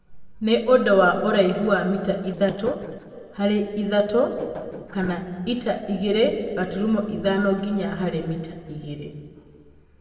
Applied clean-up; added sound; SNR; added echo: neural separator model SepFormer DNS4.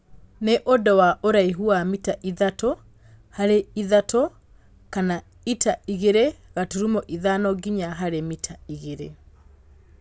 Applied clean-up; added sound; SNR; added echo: none; none; none; none.